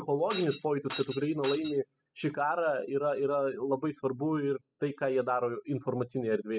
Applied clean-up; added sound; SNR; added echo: classical method spectral subtraction.